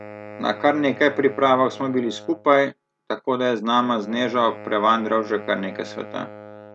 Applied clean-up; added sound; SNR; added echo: none; Wind instrument, woodwind instrument; 17 dB; none.